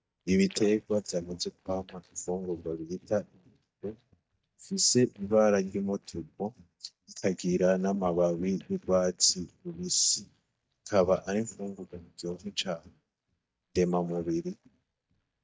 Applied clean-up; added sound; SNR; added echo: neural mask model DeepFilterNet 3.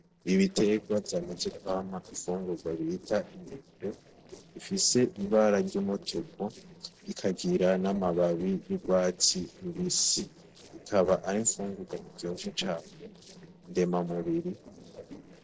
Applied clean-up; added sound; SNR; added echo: neural separator model SepFormer DNS4.